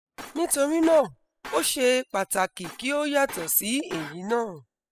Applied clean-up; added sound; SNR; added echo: classical method spectral subtraction.